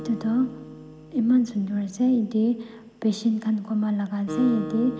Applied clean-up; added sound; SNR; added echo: none; Acoustic guitar; 14 dB; none.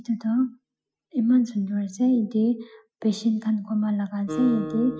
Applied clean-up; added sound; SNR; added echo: classical method Wiener filter.